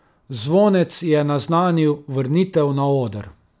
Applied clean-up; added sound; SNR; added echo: none; none; none; none.